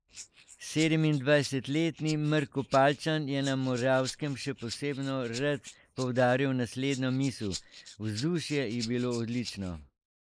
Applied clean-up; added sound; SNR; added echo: neural mask model Resemble Enhance denoiser.